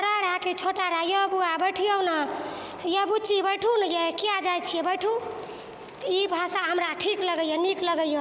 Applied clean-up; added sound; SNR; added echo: none; none; none; none.